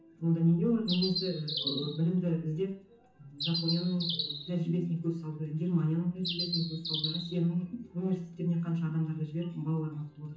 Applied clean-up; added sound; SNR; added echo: none; Bird; 5 dB; reverberation time 0.6 s.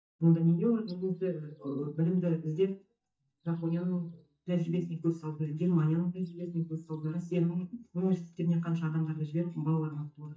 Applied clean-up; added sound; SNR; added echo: neural mask model DeepFilterNet 3.